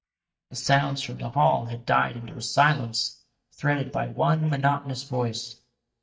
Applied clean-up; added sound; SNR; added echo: neural mask model DeepFilterNet 3.